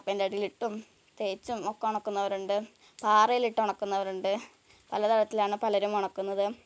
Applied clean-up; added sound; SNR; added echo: none; none; none; none.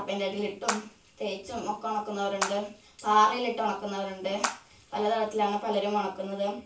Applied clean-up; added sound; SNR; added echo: none; Water / Splash, splatter; 10 dB; reverberation time 0.3 s.